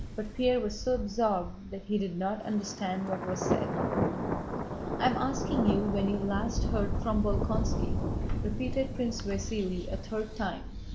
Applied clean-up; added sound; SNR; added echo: none; Thunder; 0 dB; none.